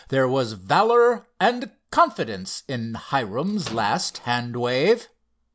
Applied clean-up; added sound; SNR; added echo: none; Microwave oven; 18 dB; none.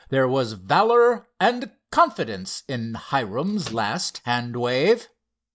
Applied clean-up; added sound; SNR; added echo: neural mask model DeepFilterNet 3.